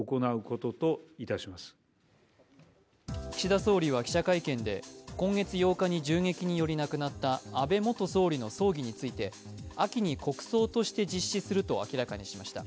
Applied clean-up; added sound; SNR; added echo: none; none; none; none.